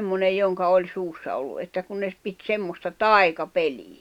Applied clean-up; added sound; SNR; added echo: none; none; none; none.